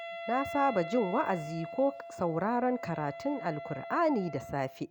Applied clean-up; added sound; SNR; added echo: none; Wind instrument, woodwind instrument; 11 dB; none.